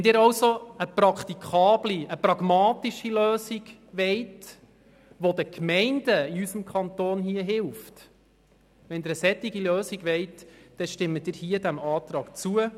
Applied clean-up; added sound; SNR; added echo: none; none; none; none.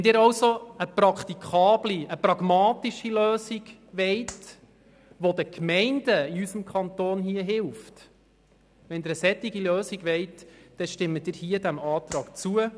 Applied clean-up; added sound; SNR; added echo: none; Clapping; 17 dB; none.